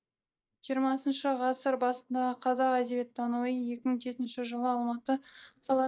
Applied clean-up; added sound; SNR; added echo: neural mask model DeepFilterNet 3.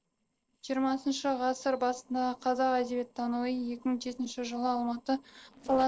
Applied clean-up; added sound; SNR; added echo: neural separator model SepFormer DNS4.